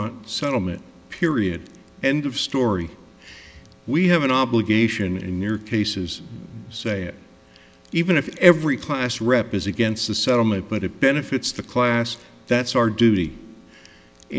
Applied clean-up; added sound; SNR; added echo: none; none; none; none.